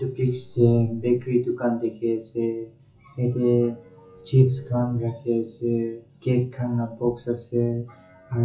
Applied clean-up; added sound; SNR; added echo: classical method WPE with log-MMSE.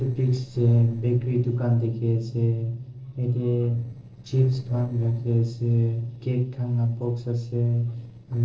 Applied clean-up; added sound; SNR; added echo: neural separator model SepFormer DNS4.